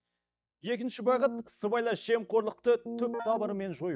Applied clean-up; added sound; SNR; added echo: neural mask model DeepFilterNet 3.